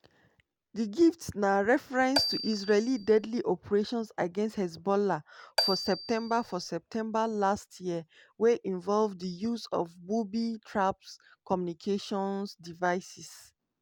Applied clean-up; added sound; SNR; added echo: none; Marimba, xylophone; 4 dB; none.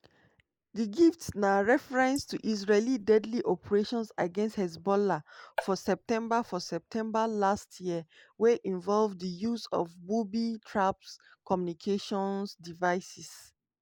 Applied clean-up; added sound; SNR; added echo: neural mask model Resemble Enhance denoiser.